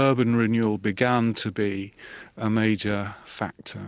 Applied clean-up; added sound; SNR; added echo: none; none; none; none.